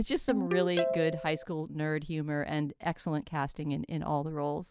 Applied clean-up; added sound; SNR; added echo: none; Ringtone; 7 dB; none.